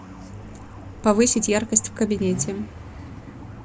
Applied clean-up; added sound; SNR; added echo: none; Idling / Accelerating, revving, vroom / Car; 14 dB; none.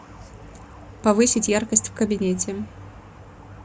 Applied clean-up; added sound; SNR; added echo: none; none; none; none.